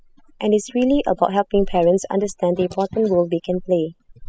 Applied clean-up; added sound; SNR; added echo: classical method spectral subtraction.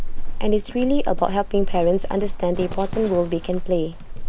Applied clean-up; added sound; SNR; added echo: none; Livestock, farm animals, working animals; 0 dB; none.